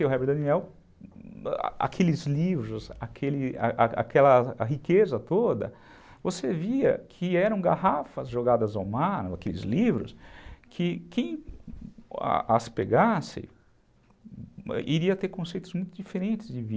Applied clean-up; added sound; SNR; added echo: none; none; none; none.